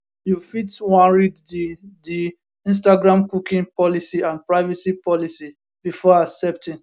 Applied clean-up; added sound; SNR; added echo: none; none; none; none.